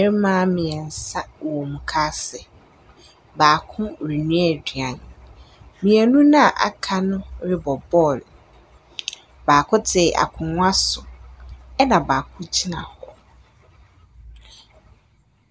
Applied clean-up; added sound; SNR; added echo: none; none; none; none.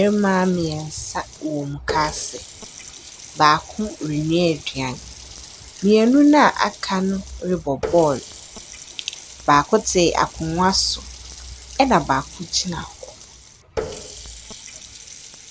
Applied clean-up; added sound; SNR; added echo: none; Water tap, faucet; 16 dB; none.